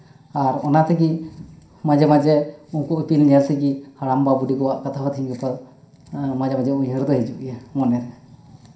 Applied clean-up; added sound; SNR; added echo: none; none; none; reverberation time 0.5 s.